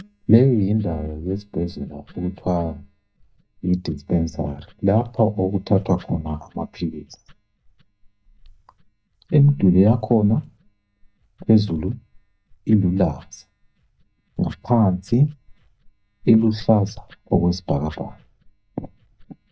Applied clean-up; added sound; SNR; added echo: neural mask model DeepFilterNet 3.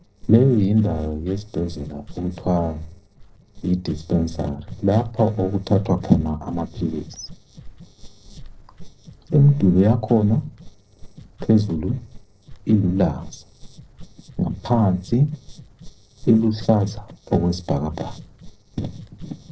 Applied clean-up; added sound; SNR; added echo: neural separator model SepFormer DNS4.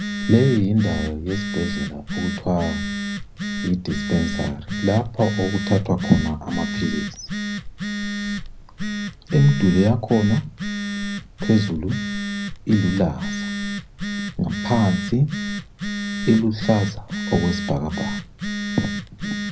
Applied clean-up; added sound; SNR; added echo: none; Telephone; 5 dB; reverberation time 0.4 s.